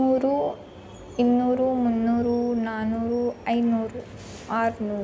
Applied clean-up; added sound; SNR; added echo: none; none; none; none.